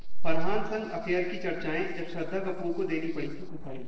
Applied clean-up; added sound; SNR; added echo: neural separator model SepFormer DNS4.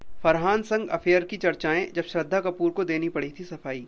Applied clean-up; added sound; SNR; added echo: none; none; none; none.